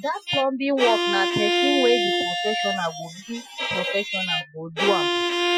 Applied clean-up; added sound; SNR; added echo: classical method Wiener filter.